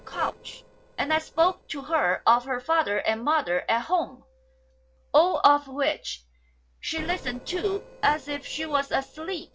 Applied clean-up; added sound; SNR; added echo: neural separator model SepFormer DNS4.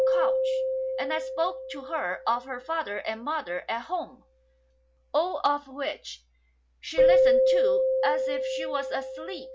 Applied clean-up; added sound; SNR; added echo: none; Keyboard (musical); -4 dB; none.